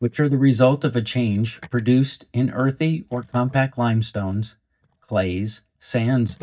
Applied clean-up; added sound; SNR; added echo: neural mask model DeepFilterNet 3.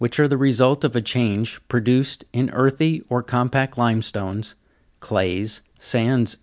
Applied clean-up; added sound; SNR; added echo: none; none; none; none.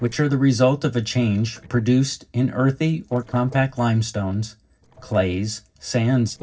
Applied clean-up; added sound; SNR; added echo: neural separator model SepFormer DNS4.